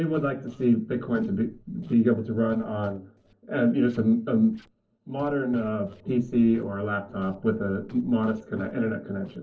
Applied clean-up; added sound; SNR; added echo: neural separator model SepFormer DNS4.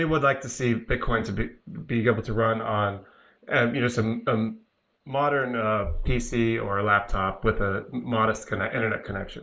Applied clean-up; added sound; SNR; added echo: none; none; none; none.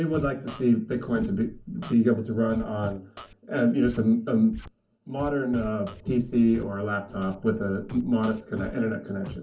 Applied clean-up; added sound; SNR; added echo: none; Scratching (performance technique); 17 dB; reverberation time 0.4 s.